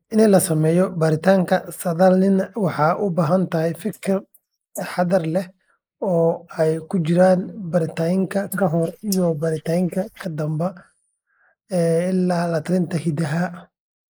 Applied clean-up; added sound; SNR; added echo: neural mask model Resemble Enhance denoiser.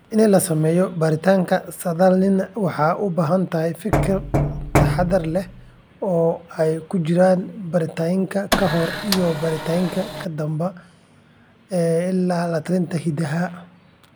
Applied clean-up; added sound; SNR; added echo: none; Knock + Printer; 3 dB; none.